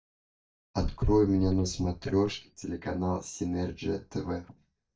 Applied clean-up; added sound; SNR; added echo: neural mask model DeepFilterNet 3.